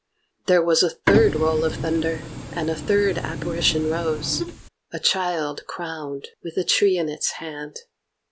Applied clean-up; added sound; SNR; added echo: none; Printer; 4 dB; none.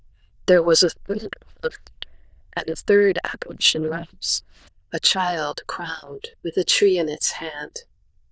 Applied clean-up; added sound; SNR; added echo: neural diffusion model UNIVERSE++.